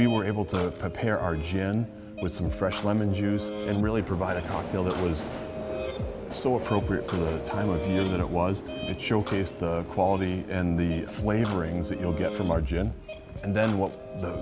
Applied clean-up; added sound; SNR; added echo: none; Subway, metro, underground; 14 dB; none.